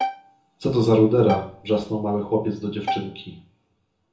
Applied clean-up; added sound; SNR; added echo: none; Bowed string instrument; 10 dB; reverberation time 0.6 s.